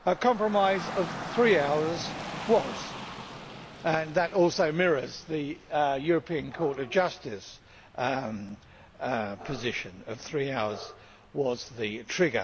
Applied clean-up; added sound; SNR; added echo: none; Rain / Dog; 13 dB; none.